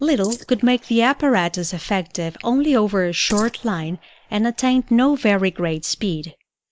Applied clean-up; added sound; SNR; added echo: neural mask model Resemble Enhance denoiser.